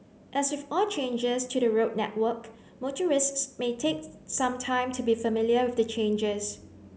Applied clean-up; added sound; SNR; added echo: none; none; none; none.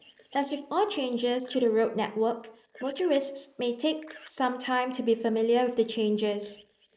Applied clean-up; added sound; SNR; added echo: neural mask model Resemble Enhance denoiser.